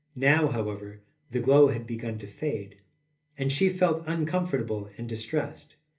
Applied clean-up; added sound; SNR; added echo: none; none; none; reverberation time 0.3 s.